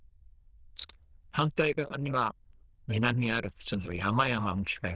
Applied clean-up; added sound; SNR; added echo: neural diffusion model UNIVERSE++.